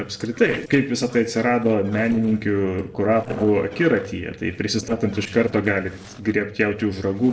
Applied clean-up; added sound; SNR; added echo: neural separator model SepFormer DNS4.